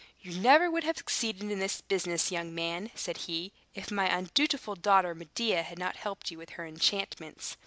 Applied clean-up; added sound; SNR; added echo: none; none; none; none.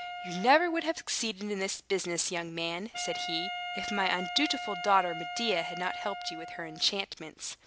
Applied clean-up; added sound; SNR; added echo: none; Wind instrument, woodwind instrument; 9 dB; none.